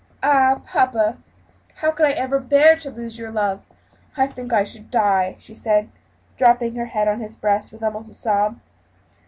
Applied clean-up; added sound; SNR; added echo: none; none; none; none.